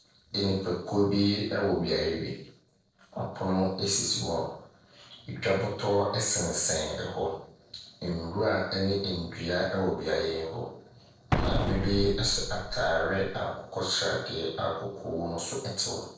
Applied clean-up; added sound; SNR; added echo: neural separator model SepFormer DNS4.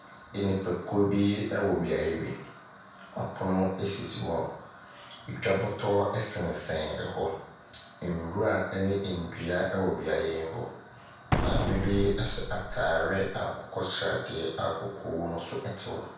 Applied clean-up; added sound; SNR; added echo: none; Explosion; 1 dB; reverberation time 0.6 s.